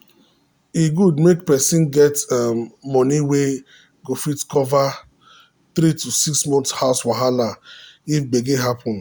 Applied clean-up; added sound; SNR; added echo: none; none; none; none.